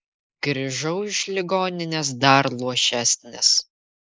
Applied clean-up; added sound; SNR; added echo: neural mask model Resemble Enhance denoiser.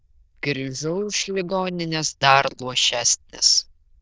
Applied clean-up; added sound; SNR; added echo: neural diffusion model UNIVERSE++.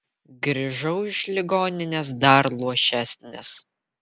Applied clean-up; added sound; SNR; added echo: none; none; none; none.